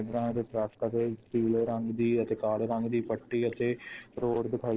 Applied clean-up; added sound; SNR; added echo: neural separator model SepFormer DNS4.